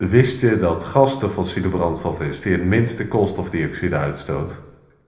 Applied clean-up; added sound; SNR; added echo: none; none; none; reverberation time 0.7 s.